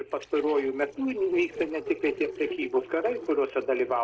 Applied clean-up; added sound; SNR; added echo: neural separator model SepFormer DNS4.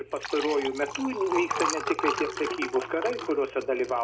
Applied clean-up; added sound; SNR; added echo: none; Liquid; 5 dB; reverberation time 1.1 s.